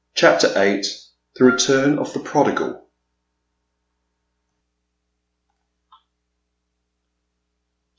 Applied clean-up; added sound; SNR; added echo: none; Wind instrument, woodwind instrument; 7 dB; none.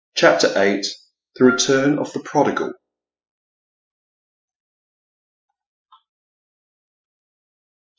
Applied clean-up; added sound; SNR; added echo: classical method spectral subtraction.